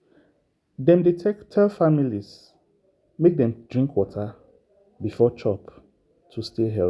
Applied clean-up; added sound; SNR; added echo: none; none; none; none.